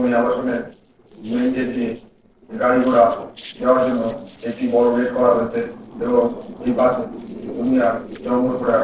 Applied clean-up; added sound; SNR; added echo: neural separator model SepFormer DNS4.